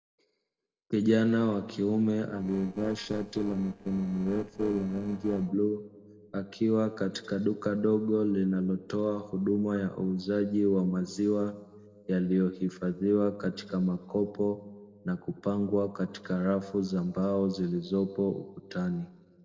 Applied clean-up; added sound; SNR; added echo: neural separator model SepFormer DNS4.